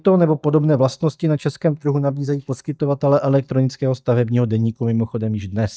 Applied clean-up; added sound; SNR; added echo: neural mask model DeepFilterNet 3.